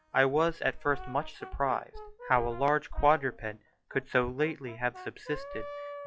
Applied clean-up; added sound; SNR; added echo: classical method log-MMSE.